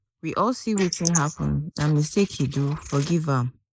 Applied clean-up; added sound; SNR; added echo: neural mask model Resemble Enhance denoiser.